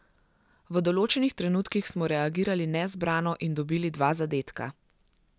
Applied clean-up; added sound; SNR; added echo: none; none; none; none.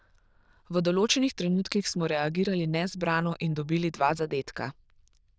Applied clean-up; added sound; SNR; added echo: neural diffusion model UNIVERSE++.